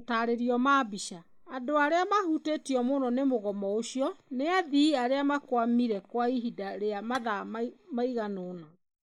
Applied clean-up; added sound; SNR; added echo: neural mask model Resemble Enhance denoiser.